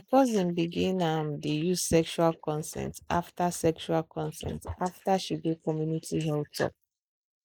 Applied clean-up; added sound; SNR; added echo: neural mask model Resemble Enhance denoiser.